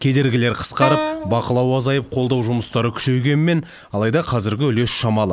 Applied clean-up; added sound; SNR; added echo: none; Wind instrument, woodwind instrument; 5 dB; none.